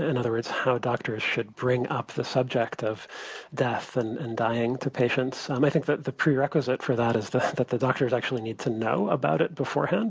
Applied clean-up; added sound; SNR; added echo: none; none; none; none.